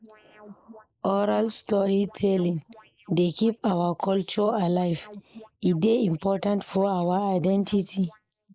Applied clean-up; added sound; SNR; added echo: neural mask model Resemble Enhance denoiser.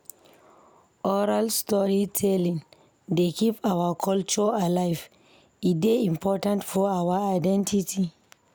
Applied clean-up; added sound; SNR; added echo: none; none; none; none.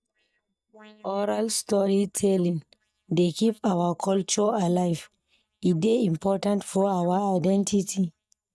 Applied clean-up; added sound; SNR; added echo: neural mask model DeepFilterNet 3.